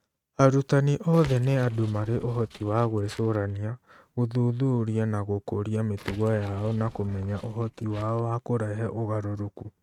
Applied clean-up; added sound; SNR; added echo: neural mask model RNNoise.